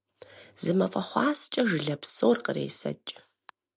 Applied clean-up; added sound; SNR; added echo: none; none; none; none.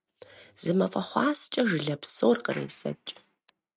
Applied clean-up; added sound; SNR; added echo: neural mask model RNNoise.